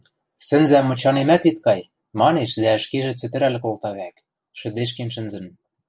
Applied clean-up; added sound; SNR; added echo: none; none; none; none.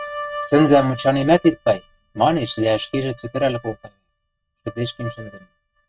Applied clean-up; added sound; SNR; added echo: neural mask model RNNoise.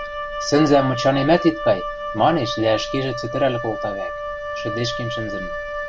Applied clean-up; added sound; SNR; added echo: none; Wind instrument, woodwind instrument; 7 dB; none.